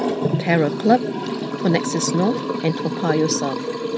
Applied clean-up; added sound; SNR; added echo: none; Liquid; 3 dB; none.